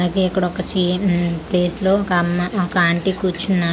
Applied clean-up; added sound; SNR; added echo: none; none; none; none.